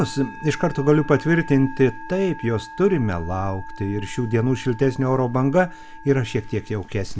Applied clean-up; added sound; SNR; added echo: none; Musical instrument; 18 dB; none.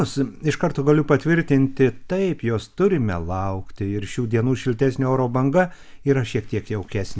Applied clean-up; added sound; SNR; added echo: none; none; none; none.